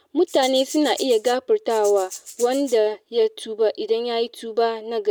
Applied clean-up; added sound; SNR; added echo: none; Rattle (instrument); 17 dB; none.